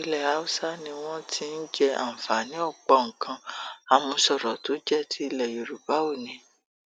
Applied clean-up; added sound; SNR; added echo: none; none; none; none.